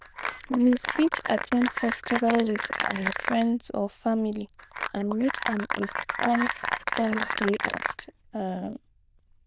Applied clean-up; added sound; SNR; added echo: neural diffusion model UNIVERSE++.